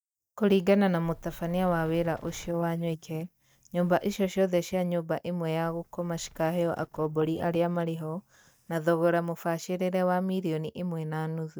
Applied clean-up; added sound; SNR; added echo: neural mask model DeepFilterNet 3.